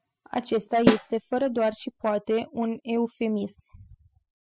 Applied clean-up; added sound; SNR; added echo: classical method spectral subtraction.